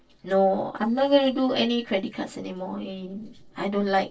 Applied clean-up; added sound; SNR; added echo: neural separator model SepFormer DNS4.